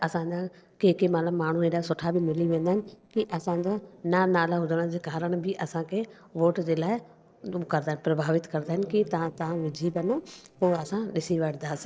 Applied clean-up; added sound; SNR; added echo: neural separator model SepFormer DNS4.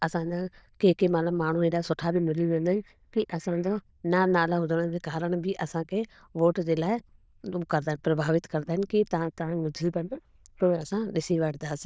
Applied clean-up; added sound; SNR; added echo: neural diffusion model UNIVERSE++.